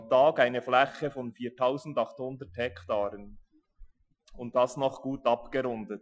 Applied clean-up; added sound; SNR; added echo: classical method Wiener filter.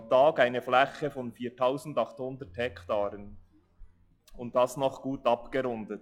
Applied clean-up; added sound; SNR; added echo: classical method log-MMSE.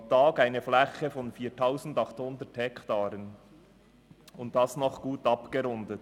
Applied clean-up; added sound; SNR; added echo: none; none; none; none.